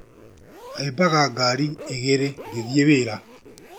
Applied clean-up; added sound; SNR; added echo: none; Zipper (clothing); 20 dB; none.